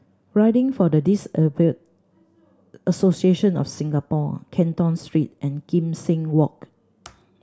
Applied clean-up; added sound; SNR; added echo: none; none; none; none.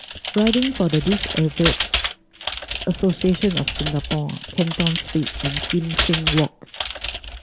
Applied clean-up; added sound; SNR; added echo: none; Computer keyboard; 3 dB; none.